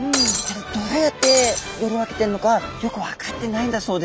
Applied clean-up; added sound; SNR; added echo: none; Shatter; -1 dB; none.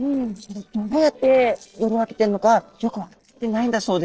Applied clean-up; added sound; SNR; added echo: neural separator model SepFormer DNS4.